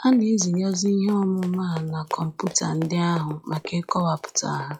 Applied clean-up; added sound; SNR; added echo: classical method log-MMSE.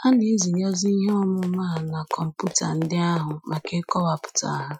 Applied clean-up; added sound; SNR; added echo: classical method Wiener filter.